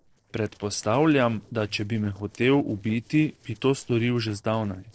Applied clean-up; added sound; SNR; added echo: neural separator model SepFormer DNS4.